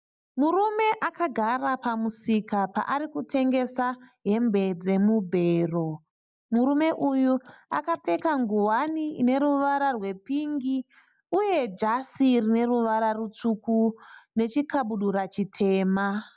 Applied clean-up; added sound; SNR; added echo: neural mask model Resemble Enhance denoiser.